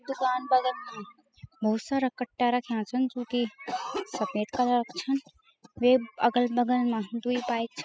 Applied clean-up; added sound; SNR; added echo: classical method spectral subtraction.